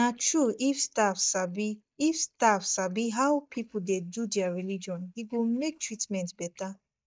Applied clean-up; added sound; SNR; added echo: neural mask model DeepFilterNet 3.